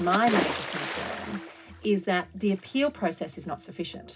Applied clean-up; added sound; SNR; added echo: none; Splash, splatter; 7 dB; reverberation time 0.4 s.